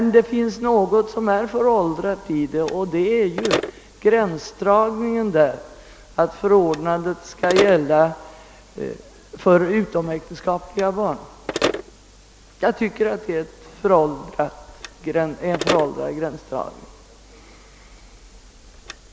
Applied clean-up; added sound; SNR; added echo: none; Telephone; 12 dB; none.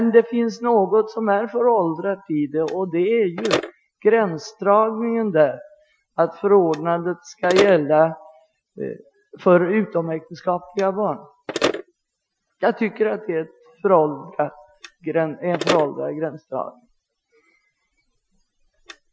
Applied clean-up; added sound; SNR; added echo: classical method Wiener filter.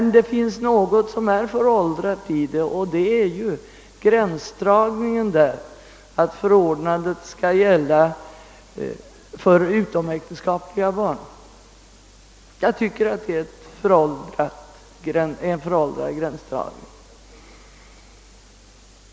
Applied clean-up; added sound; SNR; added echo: none; none; none; none.